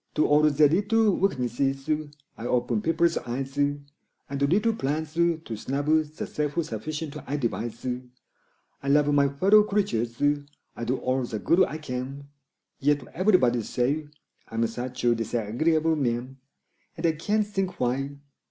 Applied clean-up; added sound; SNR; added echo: none; none; none; none.